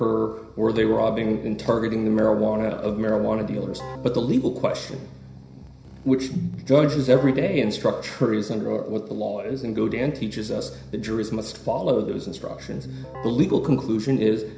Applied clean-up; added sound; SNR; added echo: none; Keyboard (musical); 16 dB; reverberation time 0.5 s.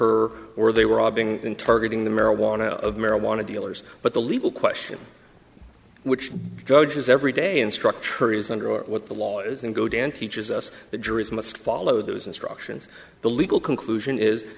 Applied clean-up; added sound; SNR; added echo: none; none; none; none.